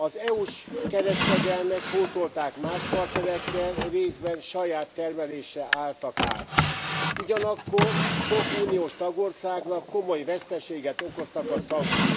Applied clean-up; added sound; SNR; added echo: none; Drawer open or close; 2 dB; none.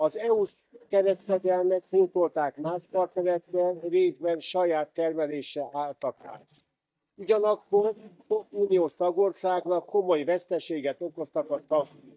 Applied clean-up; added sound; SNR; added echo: neural mask model DeepFilterNet 3.